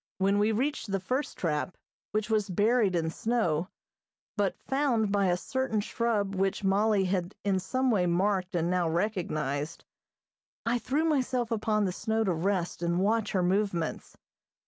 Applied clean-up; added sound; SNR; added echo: none; none; none; none.